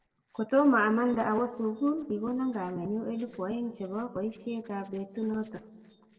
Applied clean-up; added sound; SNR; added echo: neural separator model SepFormer DNS4.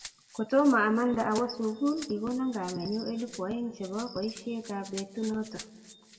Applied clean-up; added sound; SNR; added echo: none; Rattle (instrument); 19 dB; reverberation time 1.2 s.